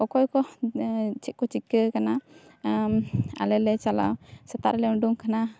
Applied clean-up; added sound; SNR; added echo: none; none; none; none.